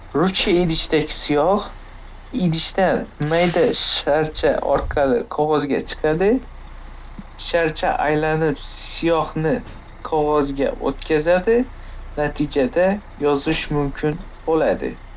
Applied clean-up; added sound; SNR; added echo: none; Truck; 14 dB; none.